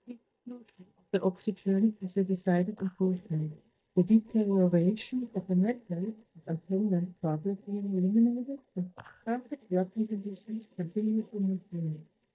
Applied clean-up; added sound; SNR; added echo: neural mask model DeepFilterNet 3.